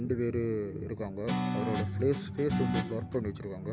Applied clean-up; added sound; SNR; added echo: none; Guitar; 2 dB; none.